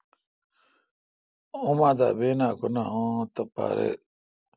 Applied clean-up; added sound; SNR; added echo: none; none; none; none.